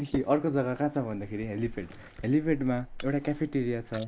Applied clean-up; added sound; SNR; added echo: neural mask model Resemble Enhance denoiser.